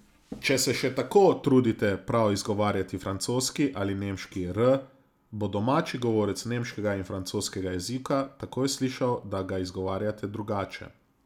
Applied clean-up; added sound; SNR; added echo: none; none; none; none.